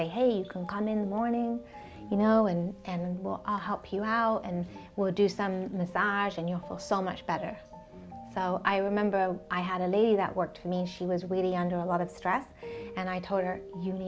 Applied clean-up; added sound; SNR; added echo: none; none; none; none.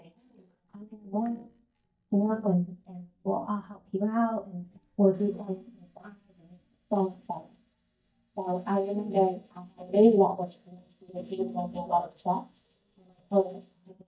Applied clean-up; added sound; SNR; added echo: neural mask model DeepFilterNet 3.